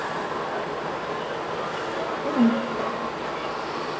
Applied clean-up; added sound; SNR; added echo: none; none; none; none.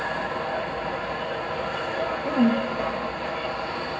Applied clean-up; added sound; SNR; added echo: none; none; none; reverberation time 0.4 s.